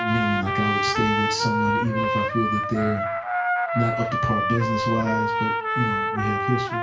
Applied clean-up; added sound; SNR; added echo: none; Trumpet; -1 dB; reverberation time 0.3 s.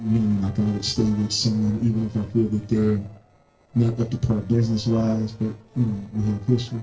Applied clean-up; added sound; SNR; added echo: neural separator model SepFormer DNS4.